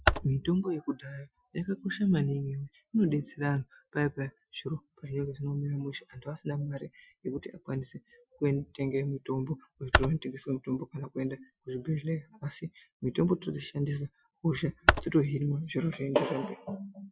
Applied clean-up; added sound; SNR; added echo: classical method Wiener filter.